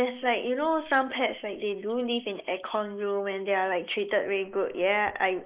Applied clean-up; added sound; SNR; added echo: neural mask model Resemble Enhance denoiser.